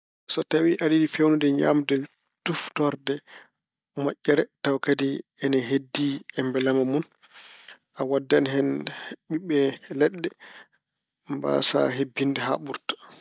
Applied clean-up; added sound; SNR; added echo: neural mask model DeepFilterNet 3.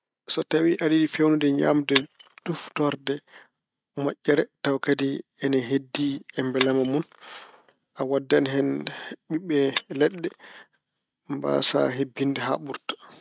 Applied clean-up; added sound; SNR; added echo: neural mask model RNNoise.